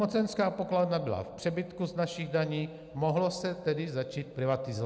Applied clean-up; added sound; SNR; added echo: none; none; none; none.